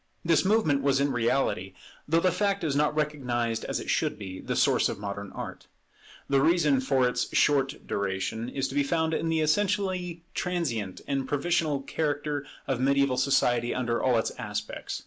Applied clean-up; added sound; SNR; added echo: none; none; none; none.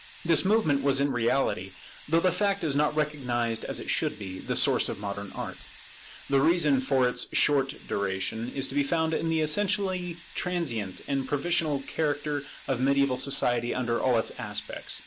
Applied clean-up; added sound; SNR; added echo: none; Hiss; 16 dB; none.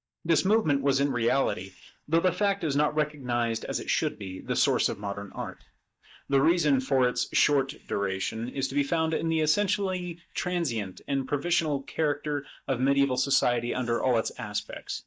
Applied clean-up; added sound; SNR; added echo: neural mask model DeepFilterNet 3.